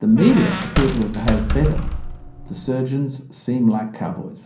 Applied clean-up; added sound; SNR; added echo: none; Squeak; 4 dB; reverberation time 0.6 s.